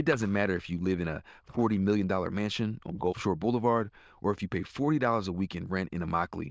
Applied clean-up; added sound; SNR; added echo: neural diffusion model UNIVERSE++.